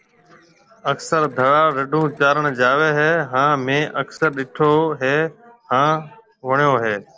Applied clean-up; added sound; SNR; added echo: neural separator model SepFormer DNS4.